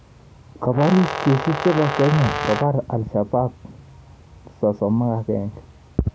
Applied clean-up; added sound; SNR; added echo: none; Brass instrument; 5 dB; none.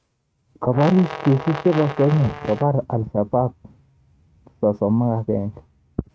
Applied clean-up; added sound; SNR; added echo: neural mask model RNNoise.